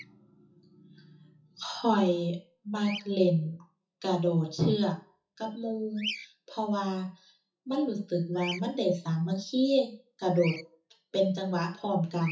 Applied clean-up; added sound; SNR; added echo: classical method WPE with log-MMSE.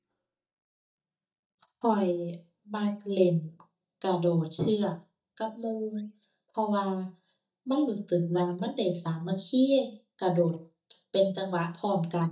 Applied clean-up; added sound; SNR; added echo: neural mask model DeepFilterNet 3.